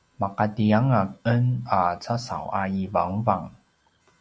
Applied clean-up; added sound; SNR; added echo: none; none; none; none.